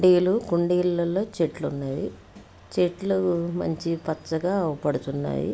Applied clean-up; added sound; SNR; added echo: none; none; none; none.